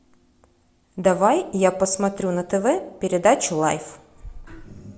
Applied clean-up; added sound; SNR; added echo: none; none; none; none.